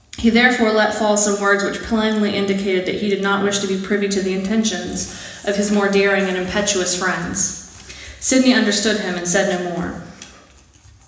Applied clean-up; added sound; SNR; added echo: none; none; none; reverberation time 1.0 s.